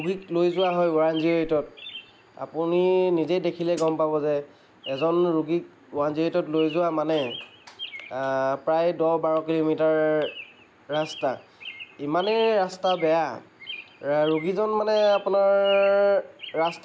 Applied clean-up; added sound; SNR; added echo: none; Hi-hat + Chirp, tweet; 18 dB; none.